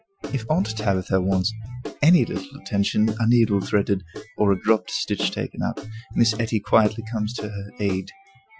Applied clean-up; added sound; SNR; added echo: classical method Wiener filter.